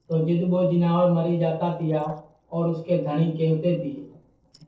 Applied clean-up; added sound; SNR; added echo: neural separator model SepFormer DNS4.